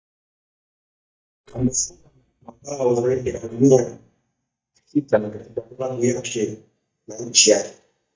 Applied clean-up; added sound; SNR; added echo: neural mask model DeepFilterNet 3.